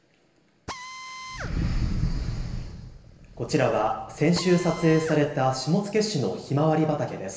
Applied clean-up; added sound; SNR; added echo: none; Drill; 17 dB; reverberation time 0.8 s.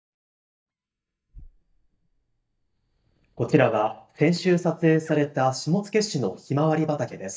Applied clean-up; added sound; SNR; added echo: neural mask model DeepFilterNet 3.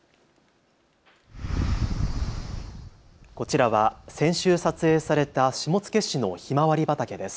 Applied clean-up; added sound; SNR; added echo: none; none; none; none.